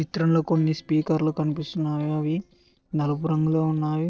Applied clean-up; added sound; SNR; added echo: neural separator model SepFormer DNS4.